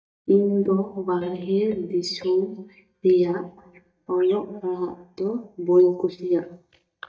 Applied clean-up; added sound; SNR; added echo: neural mask model DeepFilterNet 3.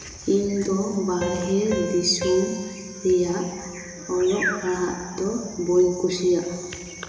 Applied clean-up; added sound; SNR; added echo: none; Piano; 14 dB; reverberation time 2.5 s.